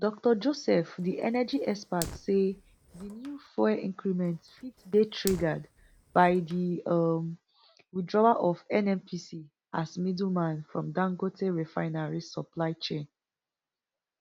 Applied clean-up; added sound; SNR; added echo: none; Fire; 17 dB; none.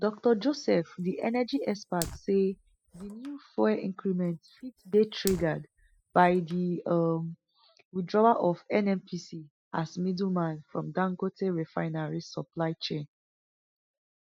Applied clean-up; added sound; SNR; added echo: classical method spectral subtraction.